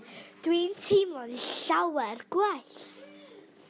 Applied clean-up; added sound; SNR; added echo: none; none; none; none.